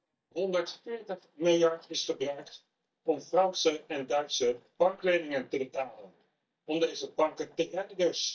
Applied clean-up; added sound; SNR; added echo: neural mask model DeepFilterNet 3.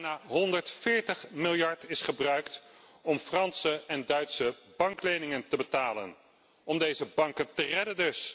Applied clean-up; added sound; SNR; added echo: none; none; none; none.